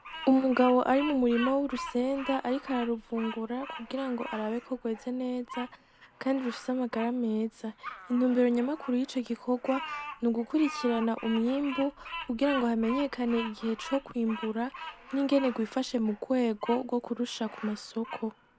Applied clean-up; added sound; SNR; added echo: none; Bird vocalization, bird call, bird song; 14 dB; none.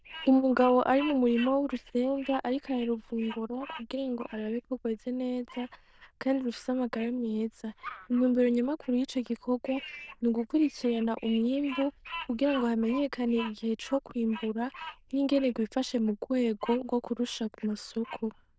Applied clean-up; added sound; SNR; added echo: neural diffusion model UNIVERSE++.